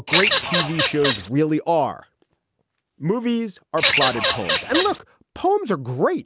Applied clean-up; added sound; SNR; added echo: none; Bird vocalization, bird call, bird song / Fowl; -2 dB; none.